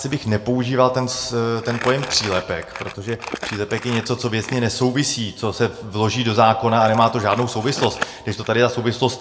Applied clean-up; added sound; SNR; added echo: none; Crumpling, crinkling; 15 dB; reverberation time 0.3 s.